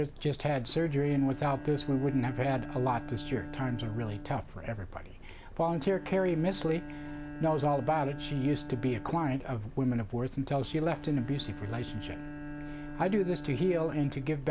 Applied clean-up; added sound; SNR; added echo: none; Bowed string instrument; 13 dB; none.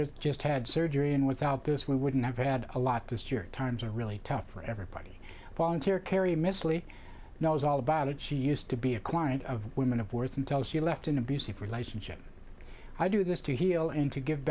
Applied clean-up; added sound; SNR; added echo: none; none; none; none.